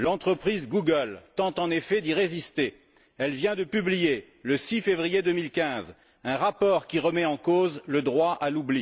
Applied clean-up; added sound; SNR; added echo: none; none; none; none.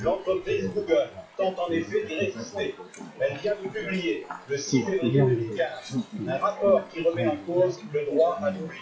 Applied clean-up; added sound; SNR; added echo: classical method WPE with log-MMSE.